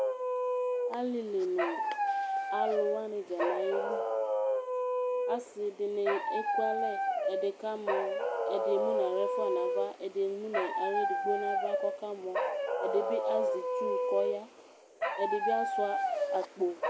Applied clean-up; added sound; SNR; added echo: none; Dog; -3 dB; none.